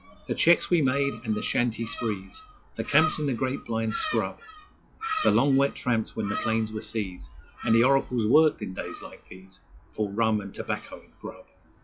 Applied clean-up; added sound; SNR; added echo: classical method log-MMSE.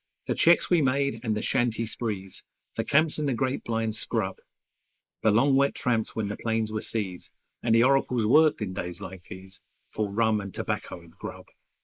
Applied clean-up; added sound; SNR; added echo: neural mask model Resemble Enhance denoiser.